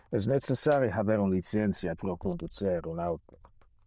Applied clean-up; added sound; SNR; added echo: neural diffusion model UNIVERSE++.